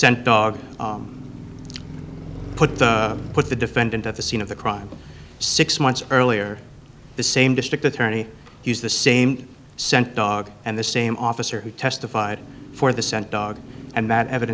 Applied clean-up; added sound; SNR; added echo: none; Car passing by; 16 dB; none.